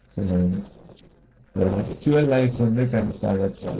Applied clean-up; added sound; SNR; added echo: neural separator model SepFormer DNS4.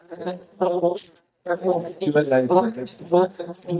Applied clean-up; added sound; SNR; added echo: neural mask model DeepFilterNet 3.